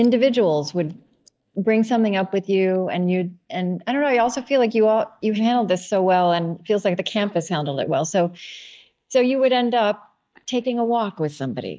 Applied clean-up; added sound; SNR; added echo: neural mask model DeepFilterNet 3.